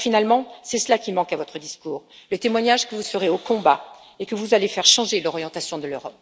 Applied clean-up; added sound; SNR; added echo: none; none; none; none.